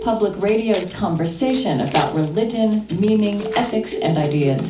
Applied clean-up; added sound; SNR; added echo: none; Tearing; 18 dB; reverberation time 0.4 s.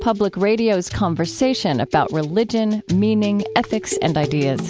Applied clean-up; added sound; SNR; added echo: none; none; none; none.